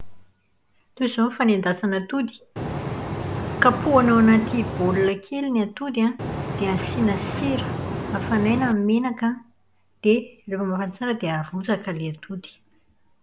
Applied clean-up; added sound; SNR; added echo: none; Boat, Water vehicle; 4 dB; none.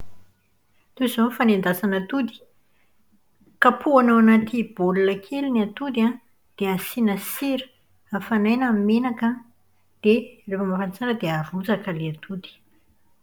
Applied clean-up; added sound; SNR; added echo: none; none; none; none.